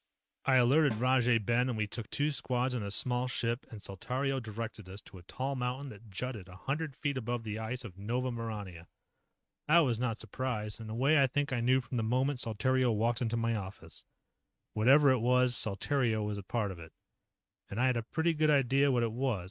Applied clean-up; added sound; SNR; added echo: neural mask model RNNoise.